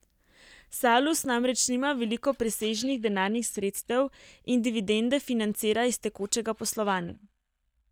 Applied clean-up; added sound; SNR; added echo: neural mask model DeepFilterNet 3.